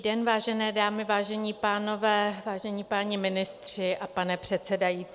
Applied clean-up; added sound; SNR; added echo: none; none; none; none.